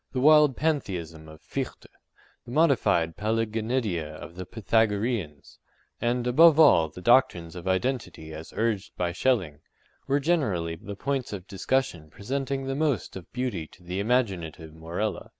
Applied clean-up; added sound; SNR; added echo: none; none; none; none.